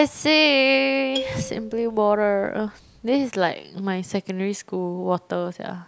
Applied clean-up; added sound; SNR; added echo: none; Marimba, xylophone; 14 dB; none.